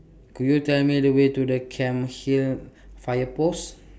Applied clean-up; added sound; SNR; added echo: none; none; none; none.